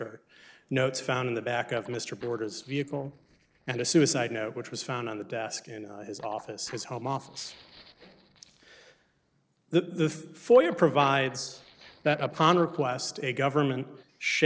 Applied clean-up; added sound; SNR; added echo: neural separator model SepFormer DNS4.